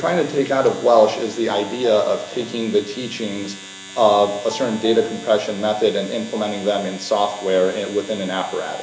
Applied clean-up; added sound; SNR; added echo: none; Domestic sounds, home sounds + Telephone; 16 dB; none.